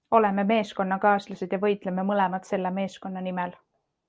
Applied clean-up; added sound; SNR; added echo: none; none; none; none.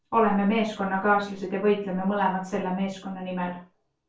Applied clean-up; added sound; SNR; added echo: none; none; none; reverberation time 0.3 s.